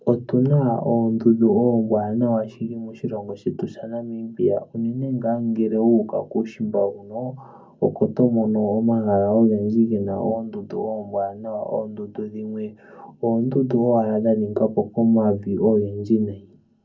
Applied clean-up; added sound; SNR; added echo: none; none; none; reverberation time 0.3 s.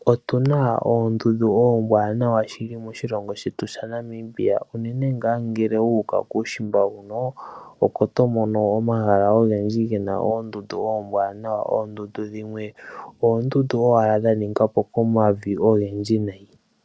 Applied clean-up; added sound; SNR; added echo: none; none; none; none.